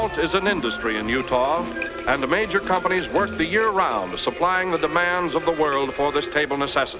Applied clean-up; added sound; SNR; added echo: none; Water tap, faucet; 12 dB; none.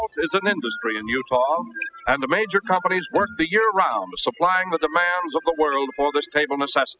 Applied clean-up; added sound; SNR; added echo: classical method spectral subtraction.